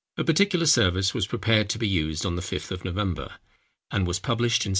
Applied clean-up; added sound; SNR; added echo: none; none; none; none.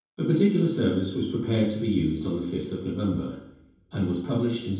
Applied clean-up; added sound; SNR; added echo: none; none; none; reverberation time 0.9 s.